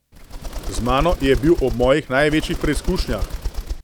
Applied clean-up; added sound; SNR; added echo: none; Bird; 5 dB; none.